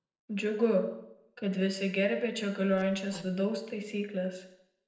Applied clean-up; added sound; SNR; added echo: neural separator model SepFormer DNS4.